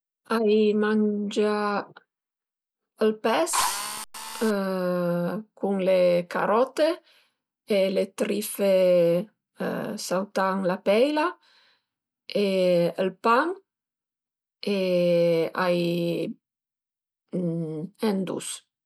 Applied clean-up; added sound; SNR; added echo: none; Drill; 5 dB; none.